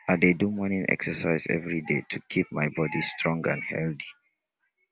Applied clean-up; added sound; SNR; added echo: none; none; none; none.